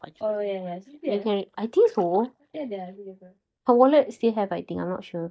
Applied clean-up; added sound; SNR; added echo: neural mask model DeepFilterNet 3.